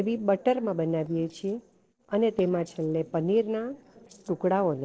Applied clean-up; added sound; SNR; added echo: neural separator model SepFormer DNS4.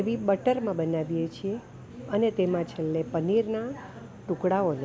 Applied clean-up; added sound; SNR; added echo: none; none; none; none.